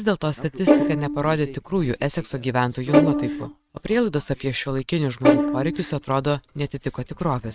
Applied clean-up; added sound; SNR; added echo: neural mask model RNNoise.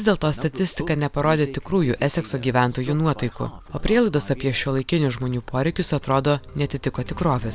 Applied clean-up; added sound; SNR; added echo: none; none; none; none.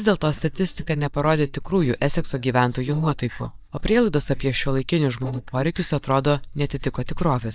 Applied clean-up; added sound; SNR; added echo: neural mask model DeepFilterNet 3.